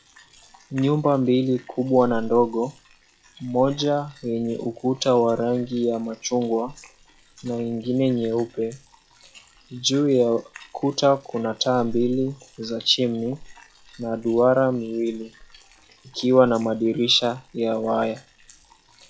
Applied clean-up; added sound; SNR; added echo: classical method log-MMSE.